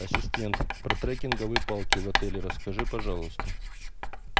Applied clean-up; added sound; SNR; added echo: none; Writing; -4 dB; none.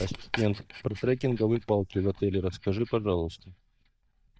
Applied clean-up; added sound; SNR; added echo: neural mask model DeepFilterNet 3.